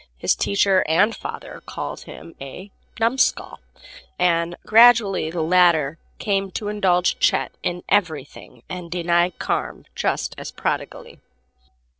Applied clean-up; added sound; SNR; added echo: neural separator model SepFormer DNS4.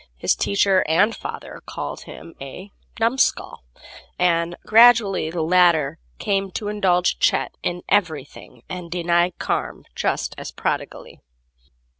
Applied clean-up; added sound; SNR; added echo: none; none; none; none.